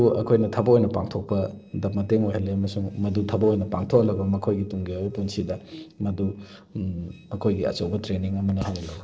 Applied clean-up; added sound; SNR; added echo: neural separator model SepFormer DNS4.